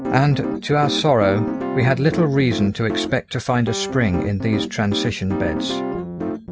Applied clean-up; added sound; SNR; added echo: none; Piano; 6 dB; none.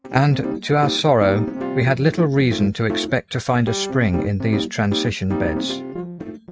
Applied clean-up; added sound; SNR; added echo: neural mask model RNNoise.